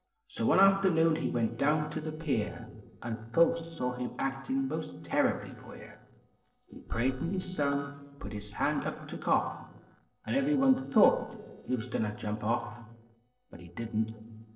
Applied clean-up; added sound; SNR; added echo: neural separator model SepFormer DNS4.